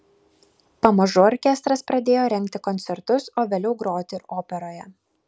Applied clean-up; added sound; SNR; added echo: none; none; none; none.